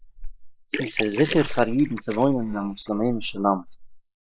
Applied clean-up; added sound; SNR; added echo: neural mask model Resemble Enhance denoiser.